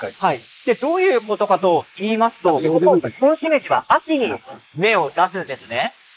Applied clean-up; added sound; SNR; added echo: neural mask model Resemble Enhance denoiser.